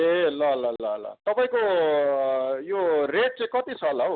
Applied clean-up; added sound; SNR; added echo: none; none; none; none.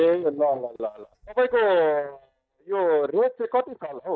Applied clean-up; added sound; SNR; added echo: neural mask model DeepFilterNet 3.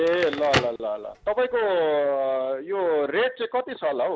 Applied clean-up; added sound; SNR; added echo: none; Crackle; 11 dB; none.